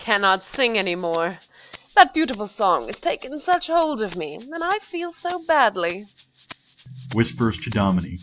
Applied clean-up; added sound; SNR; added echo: none; Rattle (instrument); 18 dB; none.